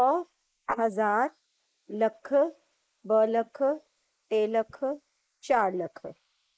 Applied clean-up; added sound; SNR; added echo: neural mask model Resemble Enhance denoiser.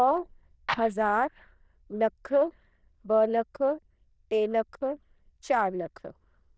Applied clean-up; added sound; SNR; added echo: neural diffusion model UNIVERSE++.